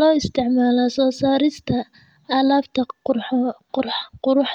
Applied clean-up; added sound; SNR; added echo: none; none; none; none.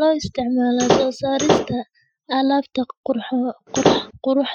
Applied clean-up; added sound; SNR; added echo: classical method Wiener filter.